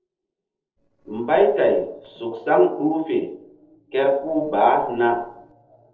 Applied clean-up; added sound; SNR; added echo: neural separator model SepFormer DNS4.